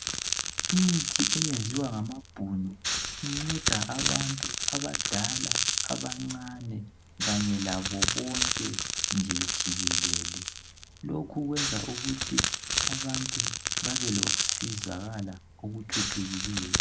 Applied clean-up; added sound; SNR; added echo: none; Crackle; -3 dB; none.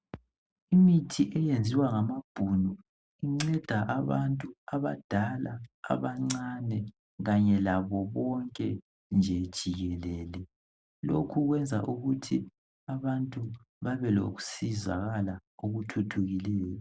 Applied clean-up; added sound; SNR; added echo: none; none; none; none.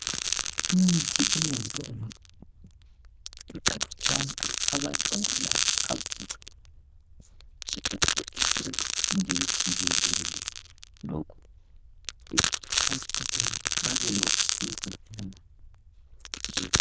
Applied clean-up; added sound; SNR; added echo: neural diffusion model UNIVERSE++.